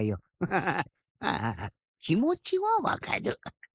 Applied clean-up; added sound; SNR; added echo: neural mask model Resemble Enhance denoiser.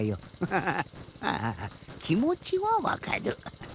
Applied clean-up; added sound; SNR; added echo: none; Fireworks + Engine; 17 dB; none.